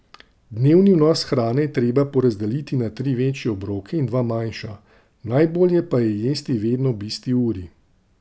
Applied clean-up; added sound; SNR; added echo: none; none; none; none.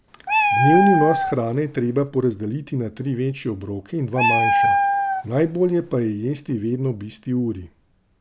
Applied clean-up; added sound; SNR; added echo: none; Meow; 0 dB; none.